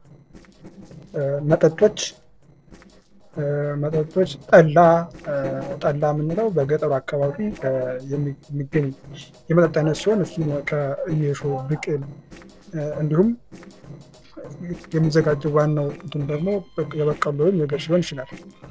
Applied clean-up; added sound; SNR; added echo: neural separator model SepFormer DNS4.